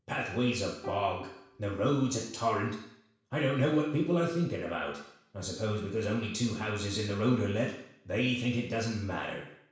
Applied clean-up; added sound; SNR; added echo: none; Plucked string instrument; 17 dB; reverberation time 0.7 s.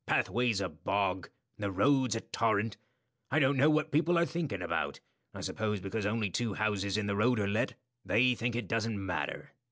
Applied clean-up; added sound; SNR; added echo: none; none; none; none.